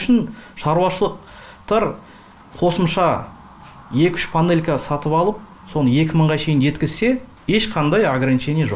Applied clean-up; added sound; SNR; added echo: none; none; none; none.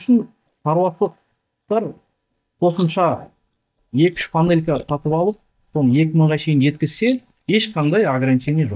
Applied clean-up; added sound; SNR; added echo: neural mask model DeepFilterNet 3.